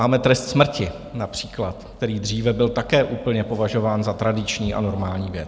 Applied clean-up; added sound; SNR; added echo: none; none; none; none.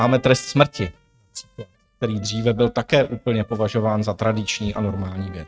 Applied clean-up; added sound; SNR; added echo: neural mask model RNNoise.